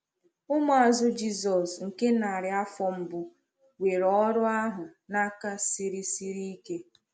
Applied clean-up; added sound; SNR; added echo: none; none; none; none.